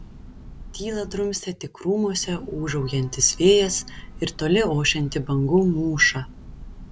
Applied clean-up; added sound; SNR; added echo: none; Train / Breathing; 15 dB; none.